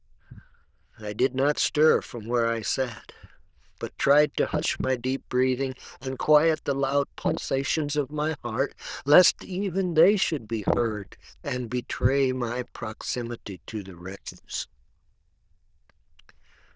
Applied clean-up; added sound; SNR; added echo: neural diffusion model UNIVERSE++.